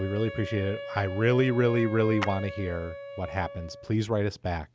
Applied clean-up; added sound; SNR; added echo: none; Clapping + Wind instrument, woodwind instrument; 11 dB; none.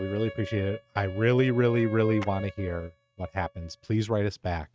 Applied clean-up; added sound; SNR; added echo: neural mask model RNNoise.